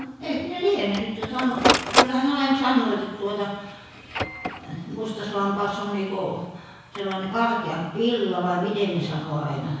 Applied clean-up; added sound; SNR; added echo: none; Printer; 5 dB; reverberation time 1.0 s.